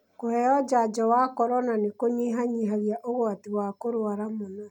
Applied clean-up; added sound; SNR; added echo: none; none; none; none.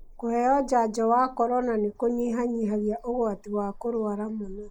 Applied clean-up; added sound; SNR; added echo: neural mask model Resemble Enhance denoiser.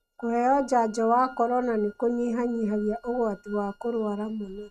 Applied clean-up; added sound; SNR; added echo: neural mask model RNNoise.